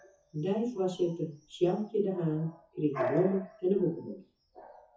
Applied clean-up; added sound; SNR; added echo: classical method WPE with log-MMSE.